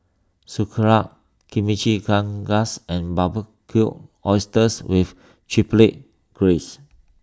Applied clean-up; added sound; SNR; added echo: none; none; none; none.